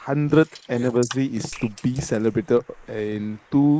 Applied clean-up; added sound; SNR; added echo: neural mask model Resemble Enhance denoiser.